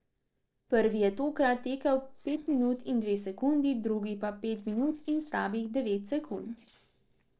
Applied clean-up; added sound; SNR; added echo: neural separator model SepFormer DNS4.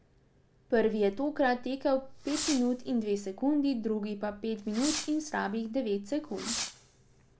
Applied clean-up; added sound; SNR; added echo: none; Fireworks; 10 dB; none.